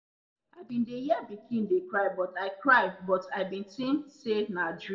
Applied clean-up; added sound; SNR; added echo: none; none; none; reverberation time 0.4 s.